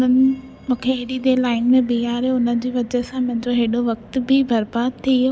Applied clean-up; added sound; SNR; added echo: none; none; none; none.